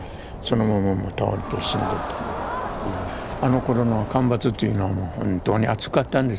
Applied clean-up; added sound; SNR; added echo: none; Crowd; 8 dB; none.